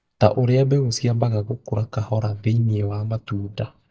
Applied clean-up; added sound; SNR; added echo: neural mask model DeepFilterNet 3.